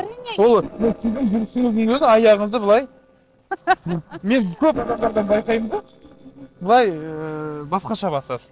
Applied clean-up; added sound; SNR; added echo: neural separator model SepFormer DNS4.